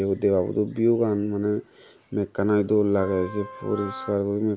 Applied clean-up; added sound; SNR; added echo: none; Wind instrument, woodwind instrument; 15 dB; none.